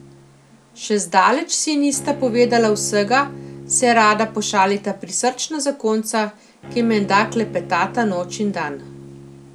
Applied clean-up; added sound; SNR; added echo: none; Bowed string instrument; 16 dB; none.